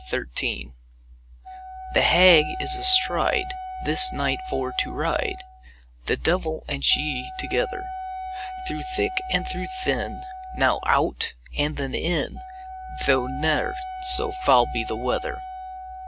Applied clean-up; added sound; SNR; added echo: none; Wind instrument, woodwind instrument; 11 dB; none.